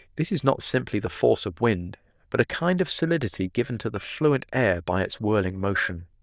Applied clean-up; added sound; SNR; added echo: neural diffusion model UNIVERSE++.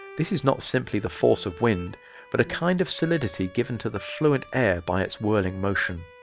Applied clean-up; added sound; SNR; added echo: none; Bowed string instrument + Brass instrument; 20 dB; none.